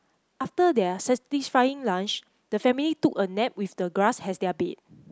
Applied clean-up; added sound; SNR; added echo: none; none; none; none.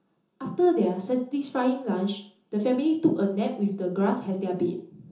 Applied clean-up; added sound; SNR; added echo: none; none; none; reverberation time 0.6 s.